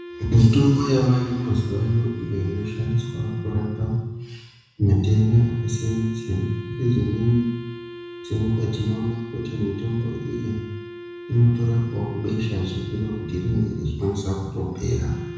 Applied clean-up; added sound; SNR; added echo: none; Wind instrument, woodwind instrument; 15 dB; reverberation time 1.1 s.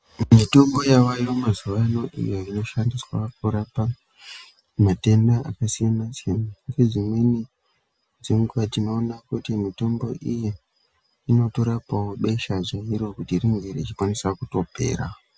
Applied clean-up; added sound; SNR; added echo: none; none; none; none.